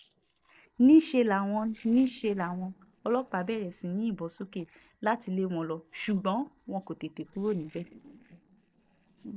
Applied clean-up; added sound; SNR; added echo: neural separator model SepFormer DNS4.